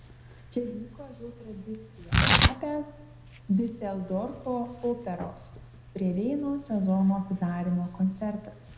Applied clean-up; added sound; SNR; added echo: none; Tearing; 1 dB; reverberation time 0.8 s.